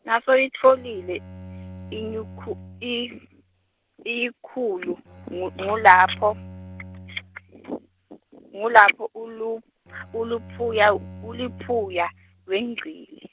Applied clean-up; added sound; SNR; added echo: none; Bowed string instrument; 18 dB; none.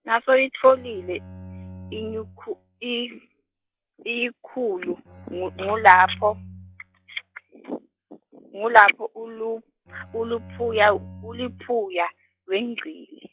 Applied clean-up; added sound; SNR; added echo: classical method log-MMSE.